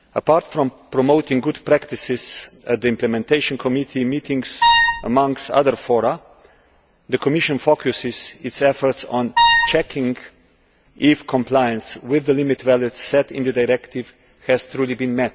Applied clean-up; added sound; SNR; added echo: none; Wind instrument, woodwind instrument; -3 dB; none.